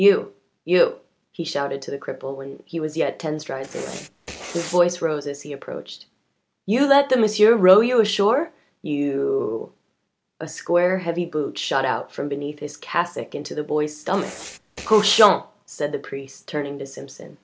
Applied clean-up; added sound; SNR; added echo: none; Writing; 14 dB; none.